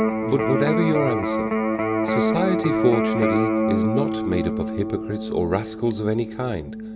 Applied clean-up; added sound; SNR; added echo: none; Electric guitar; -1 dB; none.